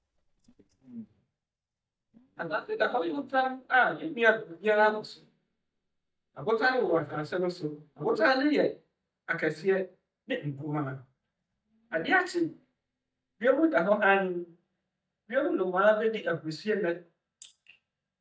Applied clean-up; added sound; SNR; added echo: neural mask model DeepFilterNet 3.